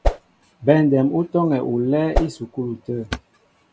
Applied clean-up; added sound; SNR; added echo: none; Whoosh, swoosh, swish; 1 dB; none.